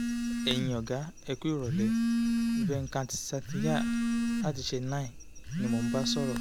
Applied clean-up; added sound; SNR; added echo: none; Telephone; -3 dB; none.